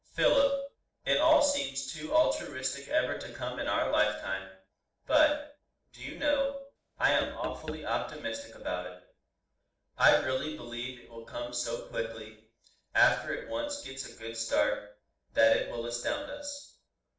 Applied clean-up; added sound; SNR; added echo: neural separator model SepFormer DNS4.